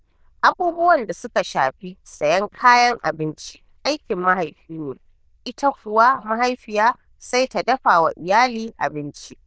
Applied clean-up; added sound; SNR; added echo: neural diffusion model UNIVERSE++.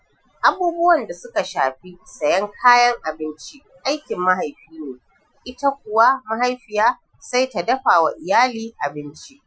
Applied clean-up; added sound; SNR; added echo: classical method Wiener filter.